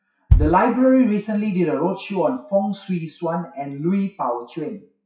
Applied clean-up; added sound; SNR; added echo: classical method WPE with log-MMSE.